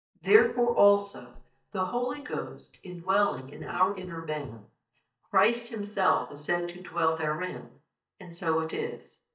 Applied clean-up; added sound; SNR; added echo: neural mask model DeepFilterNet 3.